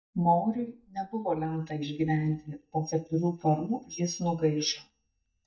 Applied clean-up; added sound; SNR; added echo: neural mask model DeepFilterNet 3.